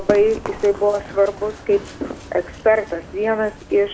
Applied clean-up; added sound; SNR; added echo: none; Run; 14 dB; none.